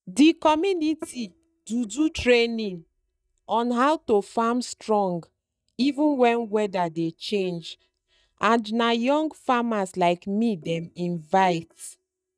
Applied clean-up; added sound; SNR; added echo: neural mask model DeepFilterNet 3.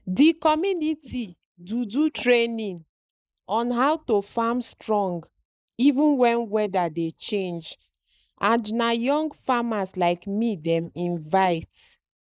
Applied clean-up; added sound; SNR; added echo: neural mask model Resemble Enhance denoiser.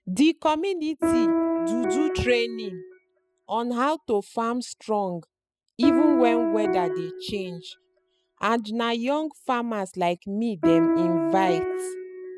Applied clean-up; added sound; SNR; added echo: classical method spectral subtraction.